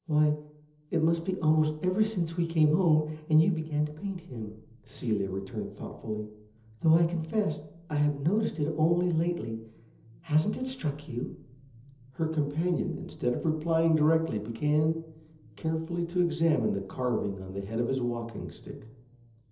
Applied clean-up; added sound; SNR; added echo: none; none; none; reverberation time 1.2 s.